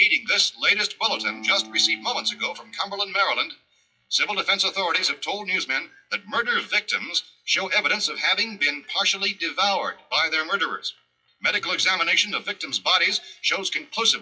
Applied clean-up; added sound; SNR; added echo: classical method WPE with log-MMSE.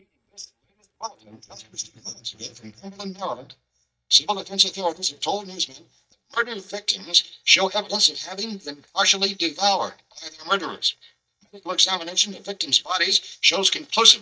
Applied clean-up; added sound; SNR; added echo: neural mask model DeepFilterNet 3.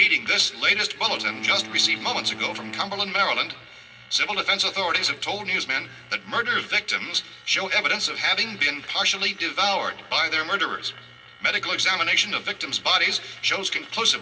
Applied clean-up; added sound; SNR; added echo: none; Wind instrument, woodwind instrument; 17 dB; reverberation time 1.7 s.